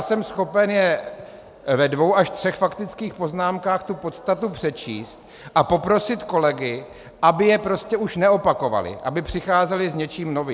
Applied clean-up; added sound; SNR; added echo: none; none; none; none.